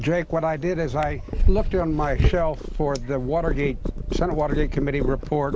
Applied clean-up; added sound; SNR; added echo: none; Purr; 0 dB; none.